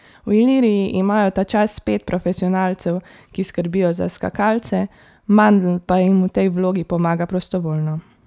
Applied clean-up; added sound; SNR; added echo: none; none; none; none.